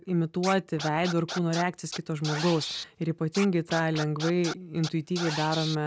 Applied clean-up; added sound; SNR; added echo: none; Scratching (performance technique); 10 dB; none.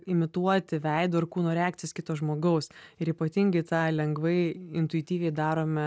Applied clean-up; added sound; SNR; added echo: none; none; none; none.